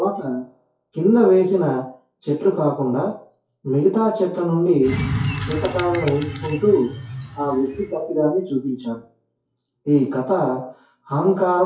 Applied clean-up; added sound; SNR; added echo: classical method WPE with log-MMSE.